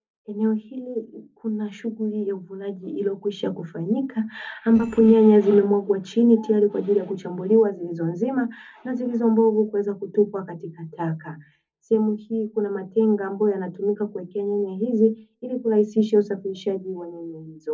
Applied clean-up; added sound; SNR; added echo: neural separator model SepFormer DNS4.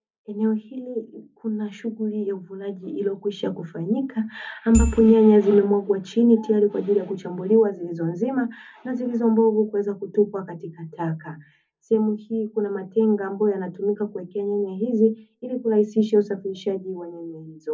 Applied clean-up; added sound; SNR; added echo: none; Marimba, xylophone / Wood; -1 dB; reverberation time 0.4 s.